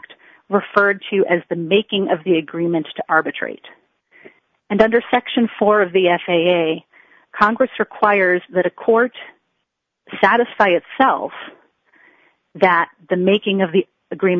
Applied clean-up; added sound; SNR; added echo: none; none; none; none.